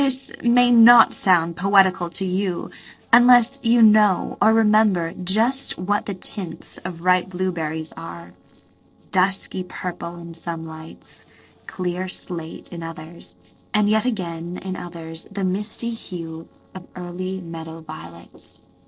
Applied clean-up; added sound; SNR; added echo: neural separator model SepFormer DNS4.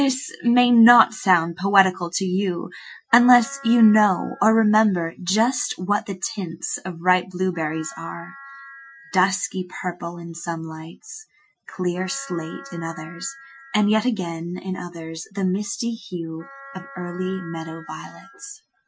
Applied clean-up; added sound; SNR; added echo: classical method Wiener filter.